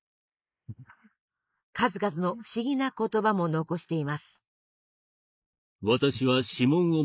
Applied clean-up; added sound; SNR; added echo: neural mask model Resemble Enhance denoiser.